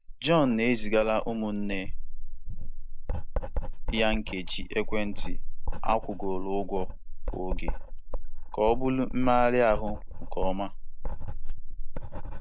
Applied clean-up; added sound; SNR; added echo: neural mask model Resemble Enhance denoiser.